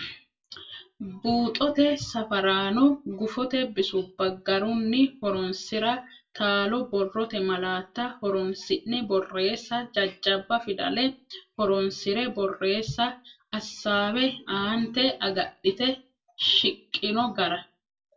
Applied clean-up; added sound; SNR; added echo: none; none; none; reverberation time 0.1 s.